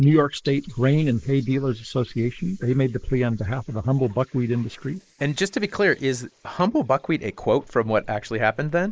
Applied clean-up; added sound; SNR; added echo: neural mask model Resemble Enhance denoiser.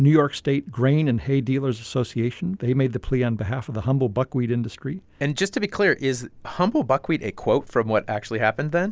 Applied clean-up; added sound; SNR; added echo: none; none; none; none.